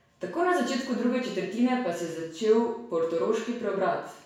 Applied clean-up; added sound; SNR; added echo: none; none; none; reverberation time 0.7 s.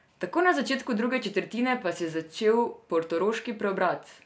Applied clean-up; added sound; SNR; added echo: none; none; none; none.